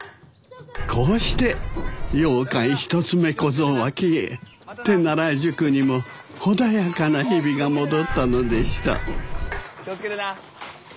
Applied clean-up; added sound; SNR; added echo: none; Bird; 3 dB; none.